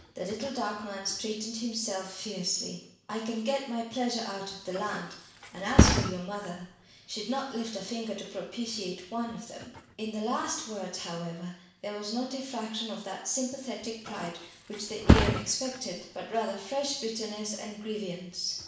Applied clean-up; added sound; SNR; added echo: none; Thump, thud; 0 dB; reverberation time 0.7 s.